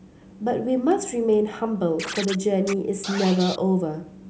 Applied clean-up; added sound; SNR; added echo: none; Scratching (performance technique); 13 dB; none.